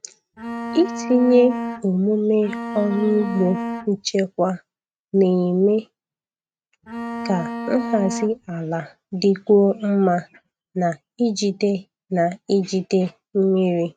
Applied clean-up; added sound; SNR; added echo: neural mask model RNNoise.